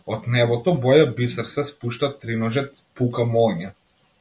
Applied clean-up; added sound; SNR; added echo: none; none; none; none.